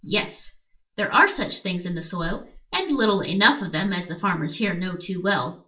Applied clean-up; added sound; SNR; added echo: none; none; none; reverberation time 0.3 s.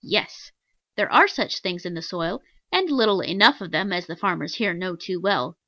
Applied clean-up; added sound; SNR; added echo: none; none; none; none.